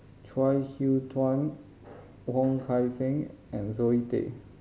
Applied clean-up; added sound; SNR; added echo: none; none; none; none.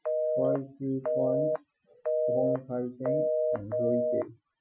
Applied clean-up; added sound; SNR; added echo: classical method Wiener filter.